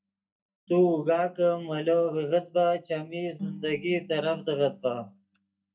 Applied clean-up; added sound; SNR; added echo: neural mask model DeepFilterNet 3.